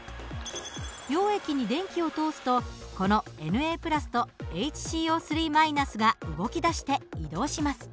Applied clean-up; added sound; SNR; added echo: none; none; none; none.